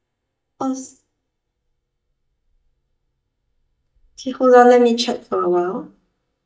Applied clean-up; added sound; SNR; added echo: neural mask model DeepFilterNet 3.